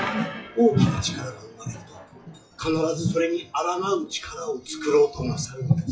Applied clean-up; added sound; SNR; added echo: classical method WPE with log-MMSE.